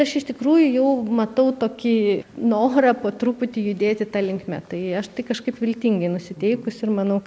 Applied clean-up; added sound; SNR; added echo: none; none; none; none.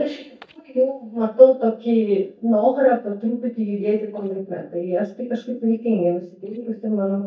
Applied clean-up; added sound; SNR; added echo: neural mask model DeepFilterNet 3.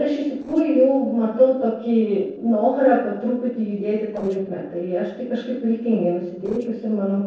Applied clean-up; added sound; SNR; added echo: neural separator model SepFormer DNS4.